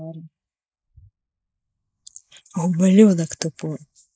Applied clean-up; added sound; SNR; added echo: neural mask model Resemble Enhance denoiser.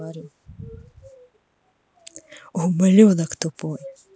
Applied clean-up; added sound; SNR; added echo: none; none; none; none.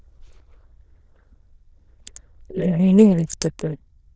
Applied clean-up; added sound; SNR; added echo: neural diffusion model UNIVERSE++.